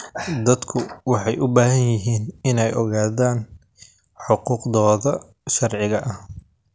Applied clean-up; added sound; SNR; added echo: none; none; none; none.